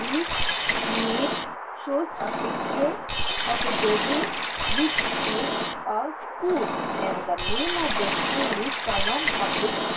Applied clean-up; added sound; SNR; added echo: none; Liquid; -3 dB; reverberation time 0.2 s.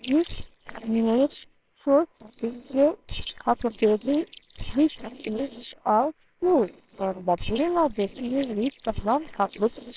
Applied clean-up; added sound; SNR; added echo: neural separator model SepFormer WHAMR!.